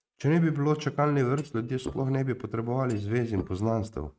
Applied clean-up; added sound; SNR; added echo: neural mask model RNNoise.